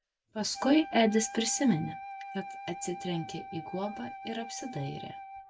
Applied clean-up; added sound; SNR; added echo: none; Wind instrument, woodwind instrument; 12 dB; none.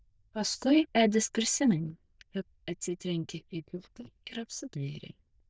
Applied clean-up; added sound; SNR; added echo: neural diffusion model UNIVERSE++.